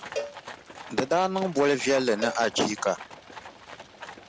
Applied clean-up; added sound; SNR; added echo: none; Cowbell + Livestock, farm animals, working animals; 12 dB; none.